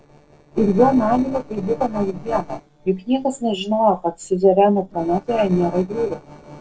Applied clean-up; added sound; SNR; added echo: neural separator model SepFormer DNS4.